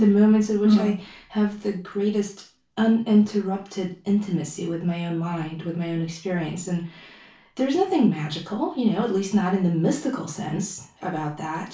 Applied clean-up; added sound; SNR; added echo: none; none; none; reverberation time 0.3 s.